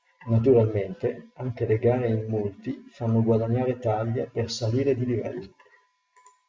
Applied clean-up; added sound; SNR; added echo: none; none; none; none.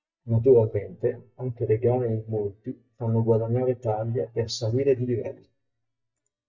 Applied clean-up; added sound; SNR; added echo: neural mask model DeepFilterNet 3.